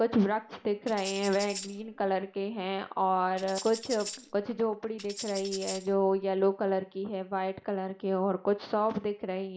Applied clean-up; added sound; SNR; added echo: none; Tambourine; 13 dB; reverberation time 0.5 s.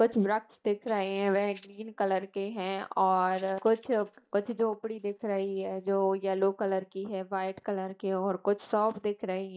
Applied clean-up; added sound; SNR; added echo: neural mask model DeepFilterNet 3.